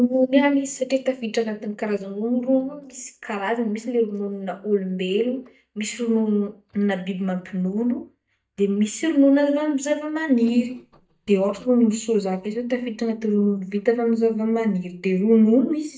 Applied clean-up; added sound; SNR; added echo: neural mask model DeepFilterNet 3.